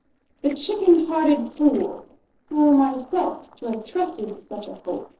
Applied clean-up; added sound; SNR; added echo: neural separator model SepFormer DNS4.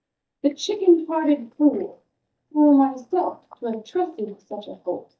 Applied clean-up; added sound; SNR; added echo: neural mask model DeepFilterNet 3.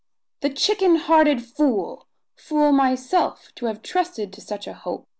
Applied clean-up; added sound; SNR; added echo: none; none; none; none.